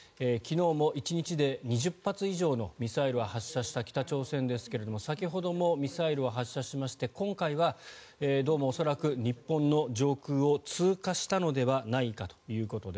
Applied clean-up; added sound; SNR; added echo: none; none; none; none.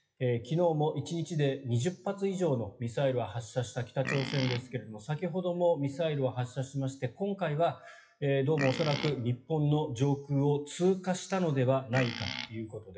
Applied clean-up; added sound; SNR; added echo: classical method WPE with log-MMSE.